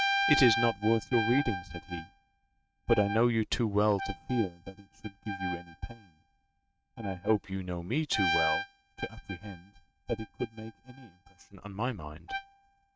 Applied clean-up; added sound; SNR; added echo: neural mask model RNNoise.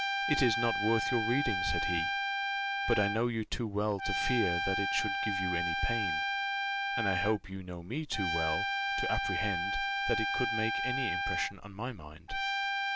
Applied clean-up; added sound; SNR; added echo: none; Trumpet; -1 dB; none.